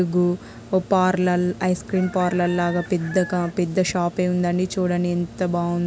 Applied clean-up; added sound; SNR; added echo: none; Chicken, rooster; 19 dB; none.